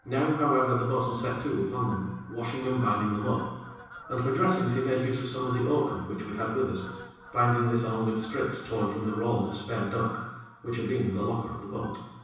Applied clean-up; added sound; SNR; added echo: none; Fowl; 20 dB; reverberation time 1.1 s.